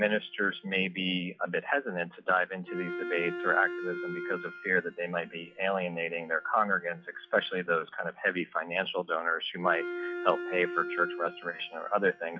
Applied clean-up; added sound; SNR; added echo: classical method log-MMSE.